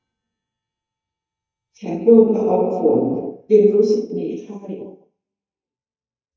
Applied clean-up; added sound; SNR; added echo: neural mask model DeepFilterNet 3.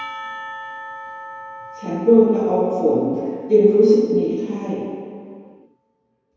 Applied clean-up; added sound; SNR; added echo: none; Church bell / Percussion; 18 dB; reverberation time 2.2 s.